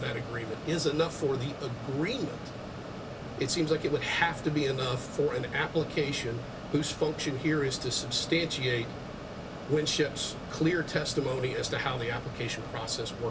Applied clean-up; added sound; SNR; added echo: none; Mechanisms; 8 dB; reverberation time 0.1 s.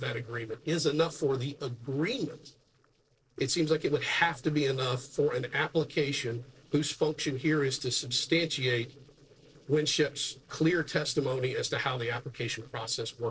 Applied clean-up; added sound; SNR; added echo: neural separator model SepFormer DNS4.